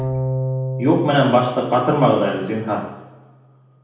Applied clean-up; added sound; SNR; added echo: none; Bowed string instrument; 7 dB; reverberation time 0.9 s.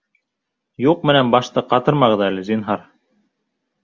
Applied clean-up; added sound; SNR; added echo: none; none; none; none.